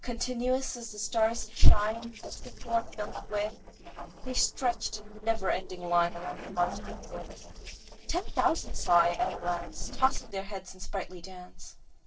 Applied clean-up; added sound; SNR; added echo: neural separator model SepFormer DNS4.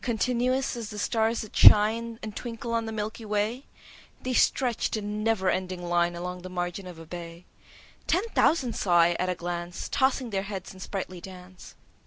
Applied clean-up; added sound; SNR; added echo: none; none; none; none.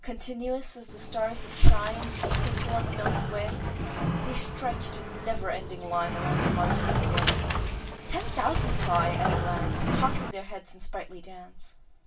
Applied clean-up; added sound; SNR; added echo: none; Sliding door; 2 dB; reverberation time 0.2 s.